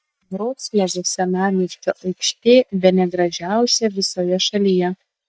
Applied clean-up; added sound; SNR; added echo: neural mask model DeepFilterNet 3.